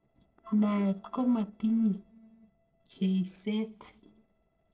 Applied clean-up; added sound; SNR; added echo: neural separator model SepFormer DNS4.